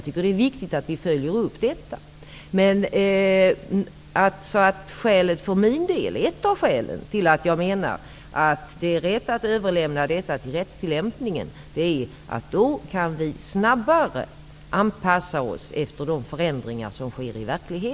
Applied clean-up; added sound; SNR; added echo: none; none; none; none.